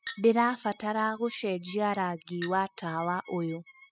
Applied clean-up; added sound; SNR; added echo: classical method spectral subtraction.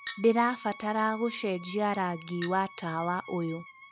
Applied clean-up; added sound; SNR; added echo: none; Chink, clink + Wind instrument, woodwind instrument; 16 dB; none.